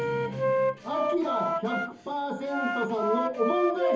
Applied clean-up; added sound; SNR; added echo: none; Wind instrument, woodwind instrument; -1 dB; reverberation time 0.3 s.